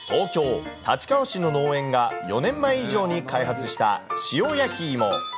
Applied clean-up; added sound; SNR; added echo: none; none; none; none.